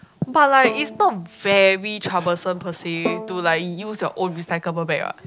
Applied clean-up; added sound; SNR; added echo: none; Bowed string instrument; 12 dB; none.